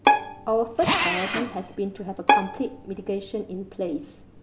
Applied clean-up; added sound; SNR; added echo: none; Drill + Bowed string instrument; -3 dB; none.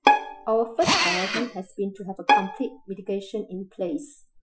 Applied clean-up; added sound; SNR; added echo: classical method Wiener filter.